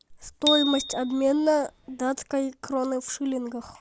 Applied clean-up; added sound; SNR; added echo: none; Bicycle bell; 6 dB; none.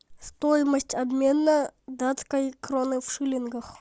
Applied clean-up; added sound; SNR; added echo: none; none; none; none.